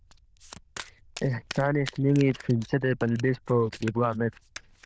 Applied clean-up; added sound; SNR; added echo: neural diffusion model UNIVERSE++.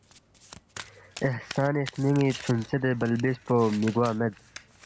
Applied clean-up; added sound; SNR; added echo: none; Domestic sounds, home sounds; 18 dB; none.